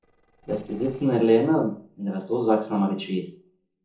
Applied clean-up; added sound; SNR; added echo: neural separator model SepFormer DNS4.